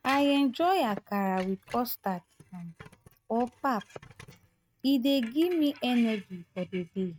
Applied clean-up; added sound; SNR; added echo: neural mask model RNNoise.